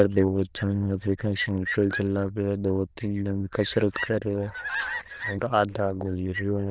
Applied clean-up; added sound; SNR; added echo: neural diffusion model UNIVERSE++.